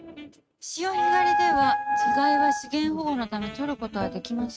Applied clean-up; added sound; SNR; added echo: neural mask model RNNoise.